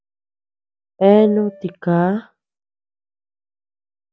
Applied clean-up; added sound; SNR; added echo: none; Piano; 13 dB; none.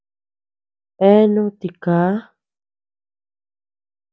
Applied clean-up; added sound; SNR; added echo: none; none; none; none.